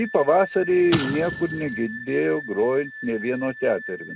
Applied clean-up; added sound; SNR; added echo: none; Explosion + Wind instrument, woodwind instrument; 10 dB; none.